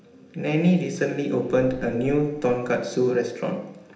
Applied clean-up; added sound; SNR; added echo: none; Subway, metro, underground / Doorbell; 18 dB; reverberation time 0.8 s.